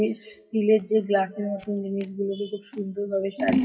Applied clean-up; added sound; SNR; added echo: classical method WPE with log-MMSE.